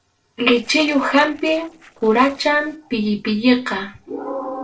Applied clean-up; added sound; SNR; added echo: neural separator model SepFormer DNS4.